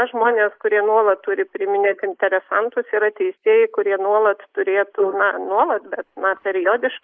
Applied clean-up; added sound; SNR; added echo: neural mask model Resemble Enhance denoiser.